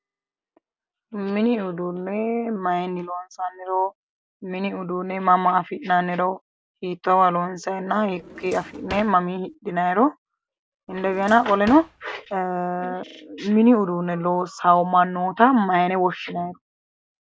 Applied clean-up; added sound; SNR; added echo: none; Drawer open or close; 16 dB; none.